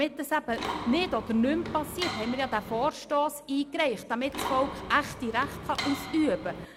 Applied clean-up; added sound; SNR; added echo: none; Mechanisms; 8 dB; none.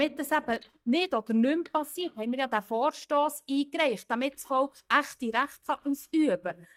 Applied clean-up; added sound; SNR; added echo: neural mask model DeepFilterNet 3.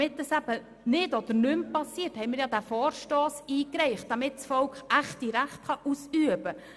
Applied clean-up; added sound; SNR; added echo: none; none; none; none.